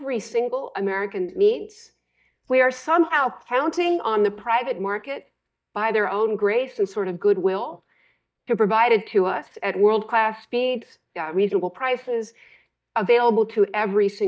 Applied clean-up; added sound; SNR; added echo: neural mask model DeepFilterNet 3.